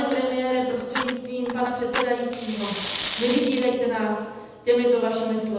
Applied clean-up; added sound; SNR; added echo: none; Fire; 9 dB; reverberation time 1.0 s.